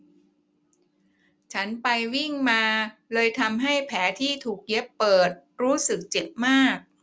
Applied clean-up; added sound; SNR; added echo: none; none; none; none.